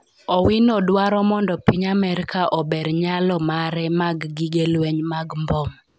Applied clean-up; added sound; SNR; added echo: none; none; none; none.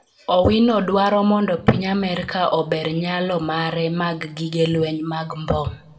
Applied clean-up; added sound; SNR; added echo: none; none; none; reverberation time 0.5 s.